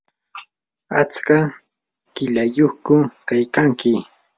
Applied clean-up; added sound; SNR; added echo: none; none; none; none.